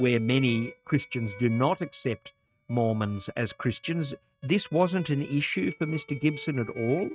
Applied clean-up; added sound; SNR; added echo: neural mask model RNNoise.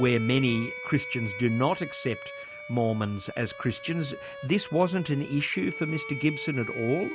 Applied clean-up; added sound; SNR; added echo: none; Bowed string instrument + Wind instrument, woodwind instrument; 11 dB; none.